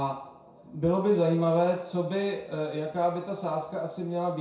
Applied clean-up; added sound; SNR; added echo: none; none; none; reverberation time 0.6 s.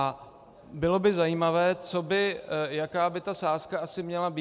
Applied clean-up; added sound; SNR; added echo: none; none; none; none.